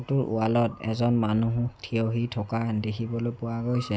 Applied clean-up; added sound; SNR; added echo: none; none; none; none.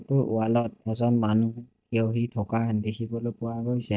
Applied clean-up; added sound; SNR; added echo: neural mask model DeepFilterNet 3.